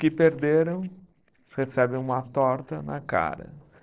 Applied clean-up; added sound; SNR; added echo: neural separator model SepFormer DNS4.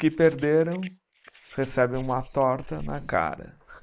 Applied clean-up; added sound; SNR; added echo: neural mask model Resemble Enhance denoiser.